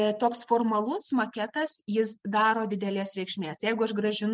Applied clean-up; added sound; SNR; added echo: none; none; none; none.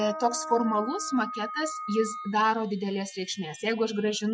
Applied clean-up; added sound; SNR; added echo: classical method Wiener filter.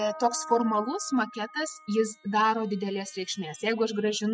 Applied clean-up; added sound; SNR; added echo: classical method spectral subtraction.